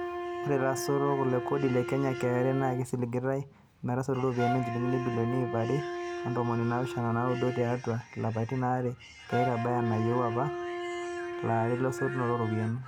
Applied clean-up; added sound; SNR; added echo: none; Wind instrument, woodwind instrument; 6 dB; none.